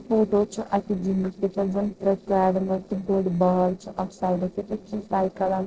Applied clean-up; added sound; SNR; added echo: neural separator model SepFormer DNS4.